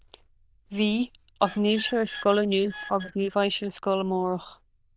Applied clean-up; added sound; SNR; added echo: neural diffusion model UNIVERSE++.